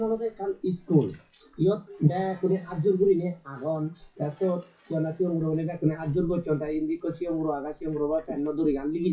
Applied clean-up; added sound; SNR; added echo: classical method WPE with log-MMSE.